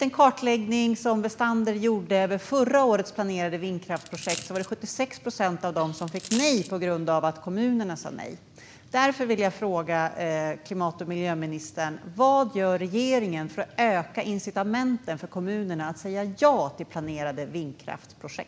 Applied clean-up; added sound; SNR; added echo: none; Coin (dropping); 12 dB; none.